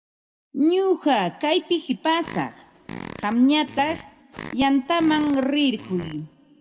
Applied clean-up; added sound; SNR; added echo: none; Fart; 16 dB; reverberation time 1.4 s.